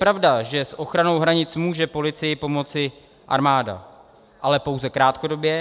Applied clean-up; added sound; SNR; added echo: none; none; none; none.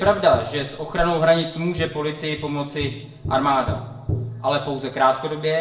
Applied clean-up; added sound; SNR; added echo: none; Tap; 11 dB; reverberation time 0.8 s.